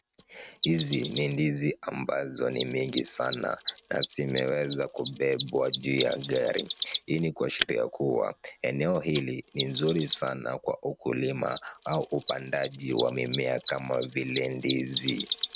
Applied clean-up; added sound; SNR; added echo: neural mask model RNNoise.